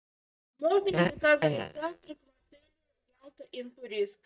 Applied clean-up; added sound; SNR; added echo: neural mask model DeepFilterNet 3.